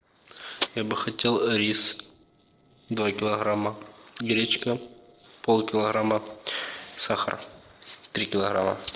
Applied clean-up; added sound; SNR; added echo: neural separator model SepFormer DNS4.